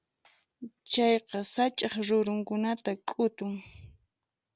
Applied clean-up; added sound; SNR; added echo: none; none; none; none.